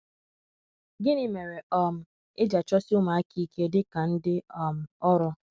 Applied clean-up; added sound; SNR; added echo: none; none; none; none.